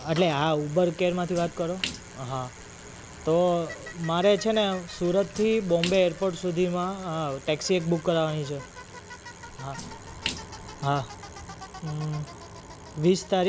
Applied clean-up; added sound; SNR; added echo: none; Bicycle + Splash, splatter; 14 dB; none.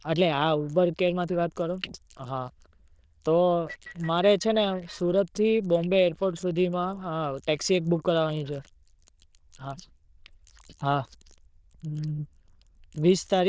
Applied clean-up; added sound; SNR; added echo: neural diffusion model UNIVERSE++.